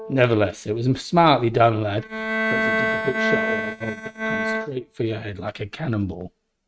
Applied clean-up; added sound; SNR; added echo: neural mask model RNNoise.